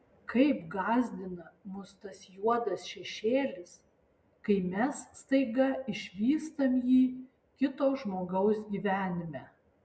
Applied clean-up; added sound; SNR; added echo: none; none; none; none.